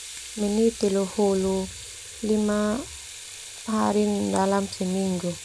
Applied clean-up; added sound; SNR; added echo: none; Sink (filling or washing) / Water tap, faucet; 12 dB; none.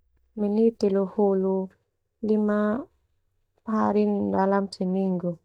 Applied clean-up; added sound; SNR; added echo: neural mask model DeepFilterNet 3.